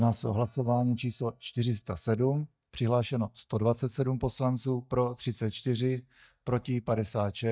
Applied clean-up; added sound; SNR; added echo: neural mask model DeepFilterNet 3.